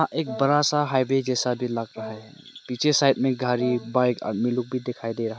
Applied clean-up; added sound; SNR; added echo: none; Brass instrument; 18 dB; none.